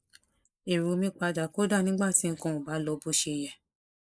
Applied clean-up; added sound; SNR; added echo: neural mask model Resemble Enhance denoiser.